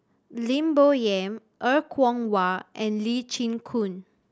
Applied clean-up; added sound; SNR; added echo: none; none; none; none.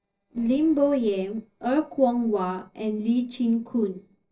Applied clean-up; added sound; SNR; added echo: neural separator model SepFormer DNS4.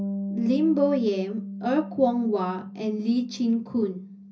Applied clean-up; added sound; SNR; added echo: none; Bass guitar; 9 dB; reverberation time 0.4 s.